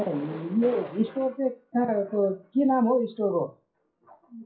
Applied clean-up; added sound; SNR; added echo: classical method WPE with log-MMSE.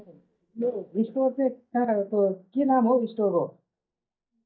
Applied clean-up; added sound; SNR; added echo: neural mask model DeepFilterNet 3.